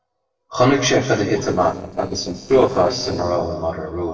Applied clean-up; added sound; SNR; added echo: neural separator model SepFormer DNS4.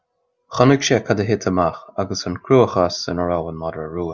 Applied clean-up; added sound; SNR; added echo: none; none; none; none.